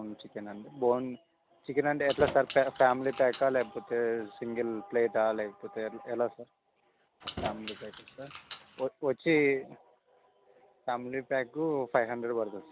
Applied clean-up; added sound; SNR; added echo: none; Keys jangling; 11 dB; none.